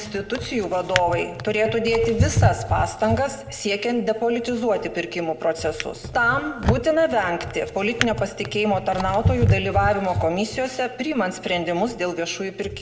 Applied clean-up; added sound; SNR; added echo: none; Drawer open or close; 5 dB; reverberation time 1.3 s.